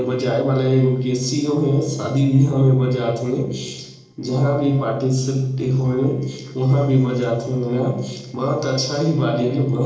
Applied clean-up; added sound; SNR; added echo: neural separator model SepFormer DNS4.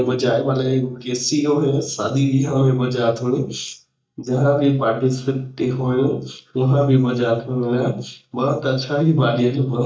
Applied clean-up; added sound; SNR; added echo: neural mask model DeepFilterNet 3.